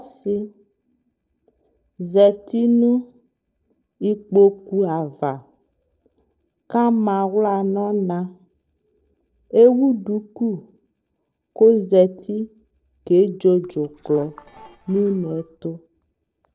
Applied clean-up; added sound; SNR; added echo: neural separator model SepFormer DNS4.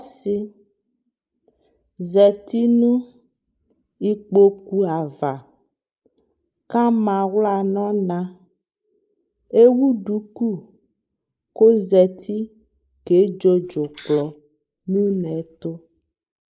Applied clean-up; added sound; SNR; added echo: neural mask model Resemble Enhance denoiser.